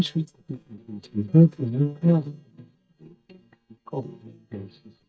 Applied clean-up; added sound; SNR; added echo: neural mask model DeepFilterNet 3.